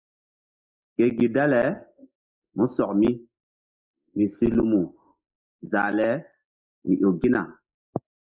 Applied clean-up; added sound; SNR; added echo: neural mask model Resemble Enhance denoiser.